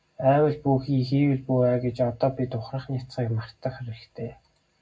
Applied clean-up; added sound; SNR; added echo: none; none; none; reverberation time 0.3 s.